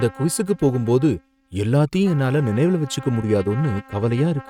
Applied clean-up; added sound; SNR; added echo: neural mask model RNNoise.